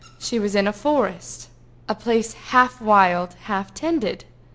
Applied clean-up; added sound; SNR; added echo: none; none; none; none.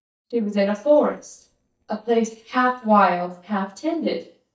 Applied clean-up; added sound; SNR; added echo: neural mask model DeepFilterNet 3.